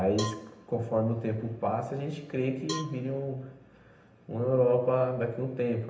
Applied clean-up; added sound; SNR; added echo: none; Cowbell; 15 dB; reverberation time 0.8 s.